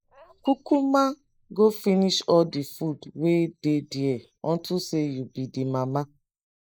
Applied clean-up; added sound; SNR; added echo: neural mask model Resemble Enhance denoiser.